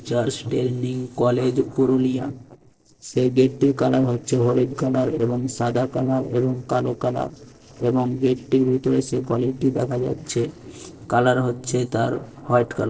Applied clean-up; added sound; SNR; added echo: neural separator model SepFormer DNS4.